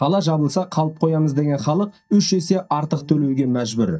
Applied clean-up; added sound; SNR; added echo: neural mask model DeepFilterNet 3.